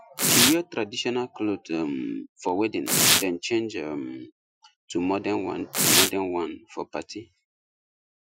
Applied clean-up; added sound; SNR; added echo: classical method Wiener filter.